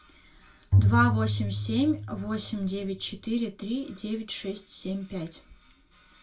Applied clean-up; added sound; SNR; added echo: none; Bowed string instrument; -4 dB; reverberation time 0.2 s.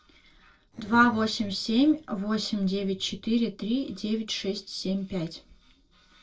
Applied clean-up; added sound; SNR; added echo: neural separator model SepFormer DNS4.